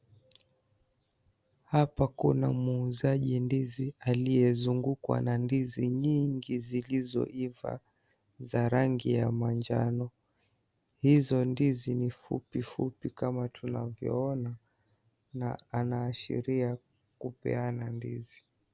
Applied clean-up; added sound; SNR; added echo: none; none; none; none.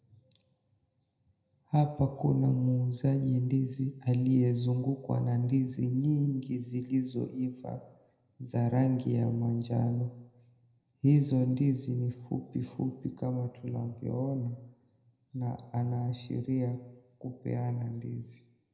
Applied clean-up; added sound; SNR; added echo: none; none; none; reverberation time 0.8 s.